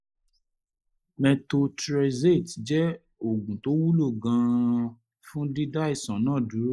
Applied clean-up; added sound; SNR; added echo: neural mask model Resemble Enhance denoiser.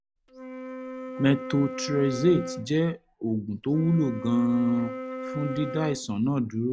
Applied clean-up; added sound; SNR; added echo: none; Wind instrument, woodwind instrument; 10 dB; none.